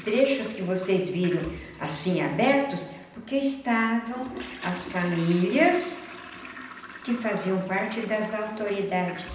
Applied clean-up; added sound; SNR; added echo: none; Toilet flush; 16 dB; reverberation time 0.9 s.